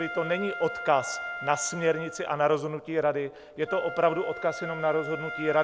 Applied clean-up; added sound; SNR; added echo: none; Wind instrument, woodwind instrument; 10 dB; none.